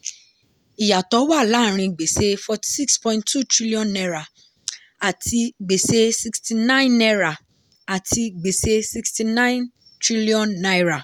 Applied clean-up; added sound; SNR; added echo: none; none; none; none.